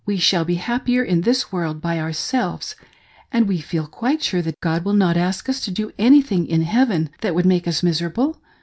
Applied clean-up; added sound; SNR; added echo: none; none; none; none.